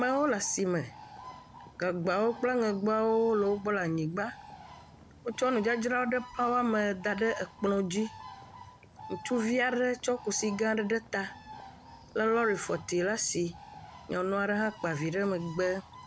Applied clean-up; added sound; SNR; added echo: none; Bird; 18 dB; none.